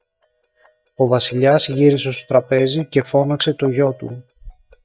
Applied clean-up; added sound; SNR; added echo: neural mask model DeepFilterNet 3.